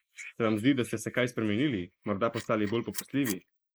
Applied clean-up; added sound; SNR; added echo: neural mask model Resemble Enhance denoiser.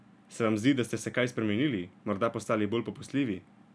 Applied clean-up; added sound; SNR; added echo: none; none; none; none.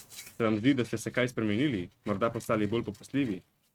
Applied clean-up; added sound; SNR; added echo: neural mask model RNNoise.